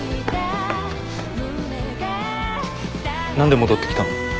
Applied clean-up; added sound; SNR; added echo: none; none; none; none.